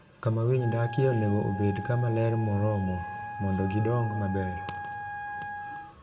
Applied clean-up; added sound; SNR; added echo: none; Wind instrument, woodwind instrument; 10 dB; reverberation time 1.5 s.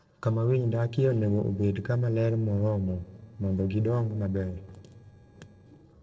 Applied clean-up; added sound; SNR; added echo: neural separator model SepFormer DNS4.